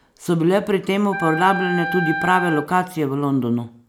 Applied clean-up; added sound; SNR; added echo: none; Wind instrument, woodwind instrument; 6 dB; none.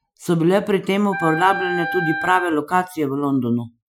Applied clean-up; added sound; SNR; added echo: classical method Wiener filter.